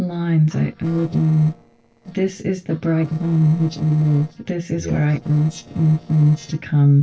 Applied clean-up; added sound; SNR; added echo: neural separator model SepFormer DNS4.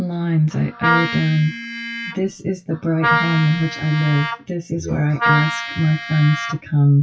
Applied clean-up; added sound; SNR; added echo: classical method WPE with log-MMSE.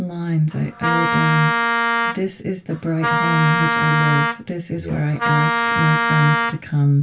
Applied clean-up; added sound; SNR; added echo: none; Wind instrument, woodwind instrument; -1 dB; reverberation time 0.2 s.